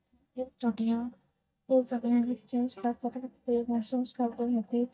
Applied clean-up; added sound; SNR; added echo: neural mask model DeepFilterNet 3.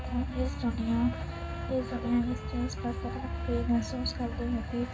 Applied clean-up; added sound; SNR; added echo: none; Wind instrument, woodwind instrument; 14 dB; reverberation time 0.4 s.